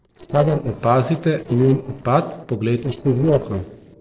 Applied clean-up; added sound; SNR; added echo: neural separator model SepFormer DNS4.